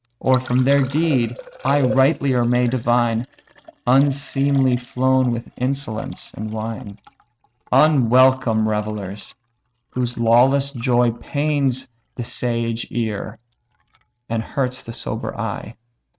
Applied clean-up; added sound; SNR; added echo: neural mask model RNNoise.